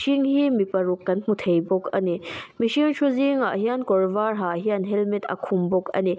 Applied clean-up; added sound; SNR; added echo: none; none; none; none.